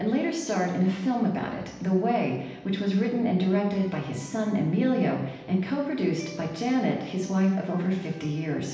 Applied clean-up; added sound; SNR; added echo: none; none; none; reverberation time 0.9 s.